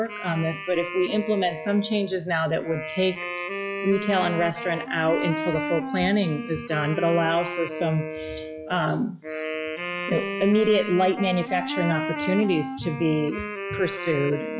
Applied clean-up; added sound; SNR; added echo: classical method log-MMSE.